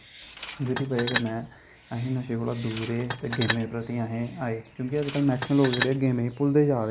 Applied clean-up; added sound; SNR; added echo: none; Tools; 8 dB; none.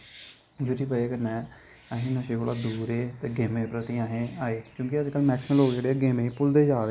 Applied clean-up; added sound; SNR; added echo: none; none; none; none.